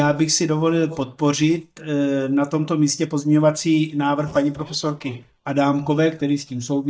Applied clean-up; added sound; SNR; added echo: neural mask model DeepFilterNet 3.